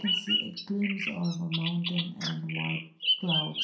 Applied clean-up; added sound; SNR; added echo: none; Bird vocalization, bird call, bird song; 0 dB; reverberation time 0.5 s.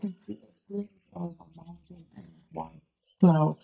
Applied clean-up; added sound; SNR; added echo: neural mask model DeepFilterNet 3.